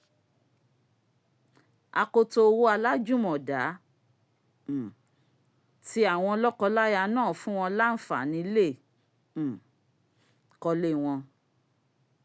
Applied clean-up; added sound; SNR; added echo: none; none; none; none.